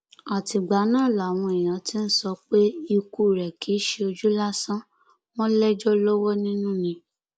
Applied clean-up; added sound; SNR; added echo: none; none; none; none.